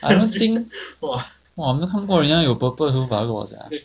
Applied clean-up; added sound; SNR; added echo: none; none; none; none.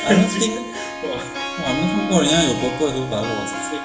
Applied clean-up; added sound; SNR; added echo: none; Harp; 6 dB; reverberation time 0.8 s.